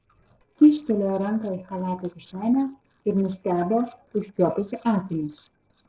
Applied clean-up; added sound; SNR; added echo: neural separator model SepFormer DNS4.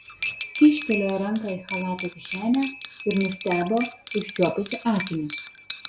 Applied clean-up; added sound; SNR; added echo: none; Cutlery, silverware; 6 dB; none.